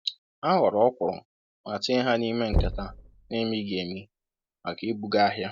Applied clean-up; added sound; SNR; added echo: none; Knock / Wood; 5 dB; none.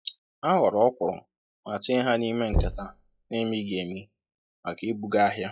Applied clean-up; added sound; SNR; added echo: classical method log-MMSE.